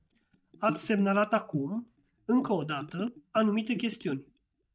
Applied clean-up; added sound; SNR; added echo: neural mask model DeepFilterNet 3.